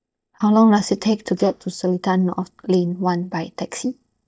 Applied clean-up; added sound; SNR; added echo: neural mask model DeepFilterNet 3.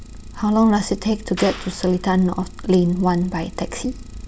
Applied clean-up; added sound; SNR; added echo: none; Idling + Clapping; 19 dB; none.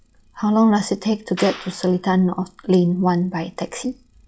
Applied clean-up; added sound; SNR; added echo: classical method log-MMSE.